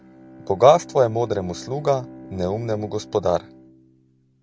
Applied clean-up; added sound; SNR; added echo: none; Bowed string instrument; 19 dB; none.